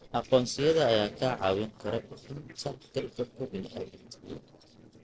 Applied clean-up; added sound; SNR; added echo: neural separator model SepFormer DNS4.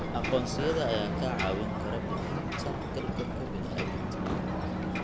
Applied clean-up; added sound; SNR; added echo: none; Ocean; -3 dB; none.